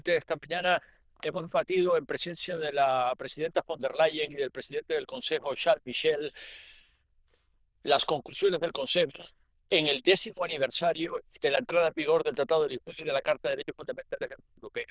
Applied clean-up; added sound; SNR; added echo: neural diffusion model UNIVERSE++.